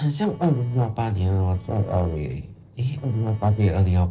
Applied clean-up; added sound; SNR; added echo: neural separator model SepFormer DNS4.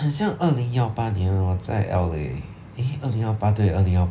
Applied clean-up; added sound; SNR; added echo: none; none; none; none.